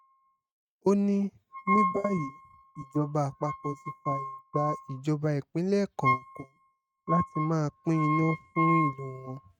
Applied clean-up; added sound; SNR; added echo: neural mask model RNNoise.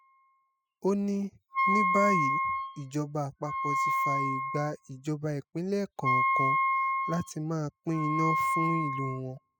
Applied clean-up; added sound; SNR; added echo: classical method spectral subtraction.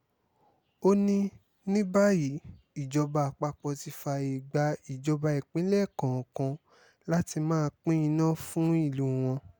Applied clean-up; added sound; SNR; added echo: none; none; none; none.